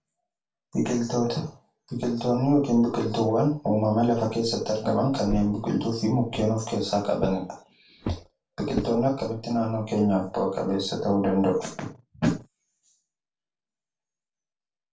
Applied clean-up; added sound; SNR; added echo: none; Walk, footsteps; 10 dB; reverberation time 0.3 s.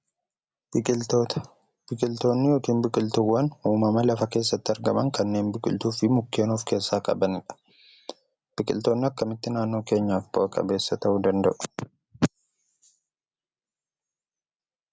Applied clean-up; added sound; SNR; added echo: none; none; none; none.